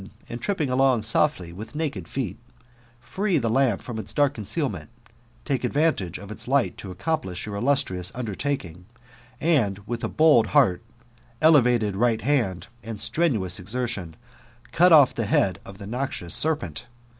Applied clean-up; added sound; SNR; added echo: none; none; none; none.